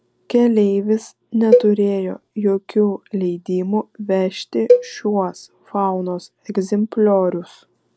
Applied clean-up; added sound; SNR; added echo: none; Cowbell; 2 dB; none.